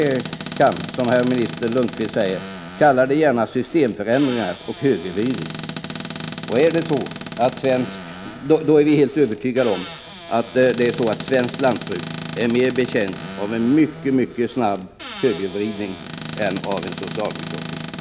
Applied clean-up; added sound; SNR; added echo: none; Squeak / Cupboard open or close; 8 dB; none.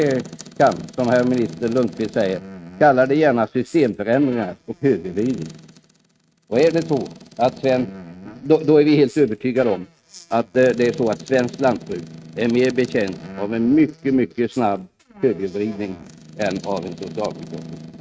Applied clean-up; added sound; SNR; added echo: neural mask model RNNoise.